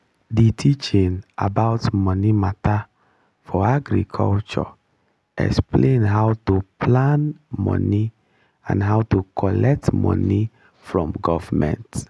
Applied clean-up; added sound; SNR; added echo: none; none; none; none.